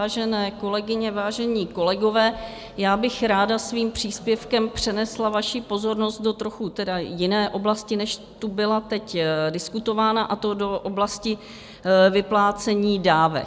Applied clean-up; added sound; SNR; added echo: none; none; none; none.